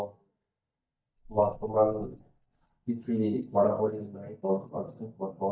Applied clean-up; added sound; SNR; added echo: neural mask model DeepFilterNet 3.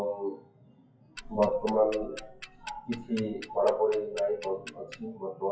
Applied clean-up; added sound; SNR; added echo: classical method WPE with log-MMSE.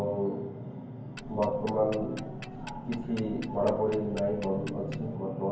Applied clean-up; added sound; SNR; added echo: none; Tick-tock; 16 dB; reverberation time 0.9 s.